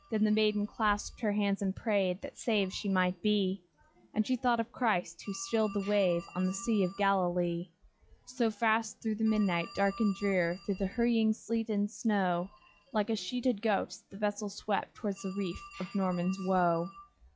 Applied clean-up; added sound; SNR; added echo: classical method log-MMSE.